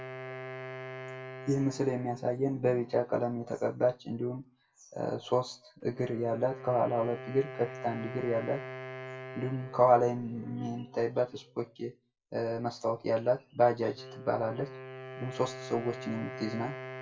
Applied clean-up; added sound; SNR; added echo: none; Wind instrument, woodwind instrument; 13 dB; reverberation time 0.2 s.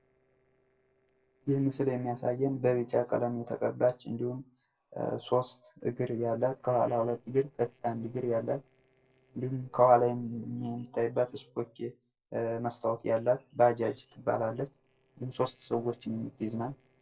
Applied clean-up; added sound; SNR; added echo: neural separator model SepFormer DNS4.